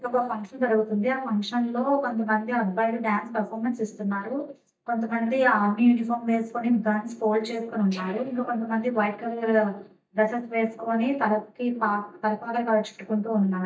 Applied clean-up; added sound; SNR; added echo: neural mask model DeepFilterNet 3.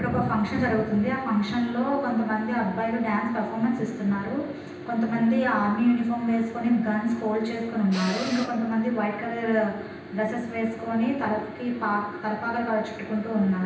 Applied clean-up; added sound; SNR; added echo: none; Tools; 12 dB; reverberation time 0.9 s.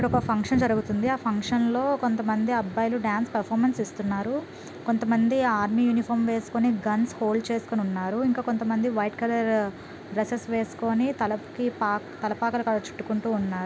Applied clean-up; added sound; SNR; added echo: none; none; none; none.